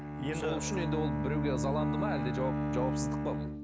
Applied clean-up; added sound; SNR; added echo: none; Bowed string instrument; -3 dB; none.